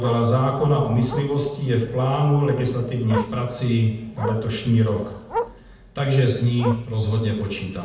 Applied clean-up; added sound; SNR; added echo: none; Bark; 14 dB; reverberation time 0.7 s.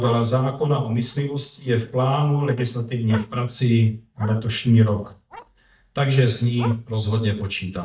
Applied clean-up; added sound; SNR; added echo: neural mask model DeepFilterNet 3.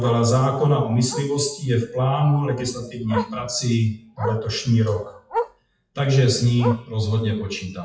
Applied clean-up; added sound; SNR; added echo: classical method WPE with log-MMSE.